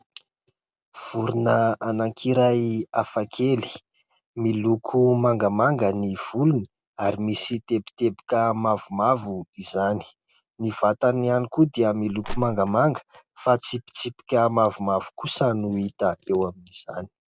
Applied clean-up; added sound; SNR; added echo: none; Crushing; 8 dB; none.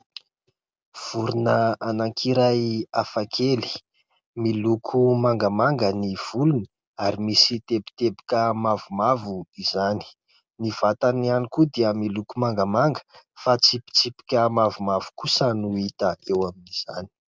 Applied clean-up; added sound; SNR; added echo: none; none; none; none.